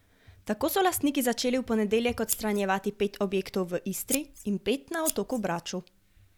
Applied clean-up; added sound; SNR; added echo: none; Scissors; 7 dB; none.